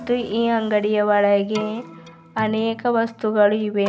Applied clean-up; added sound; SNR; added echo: none; Keyboard (musical); 19 dB; none.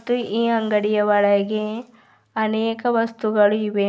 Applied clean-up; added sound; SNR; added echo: none; none; none; none.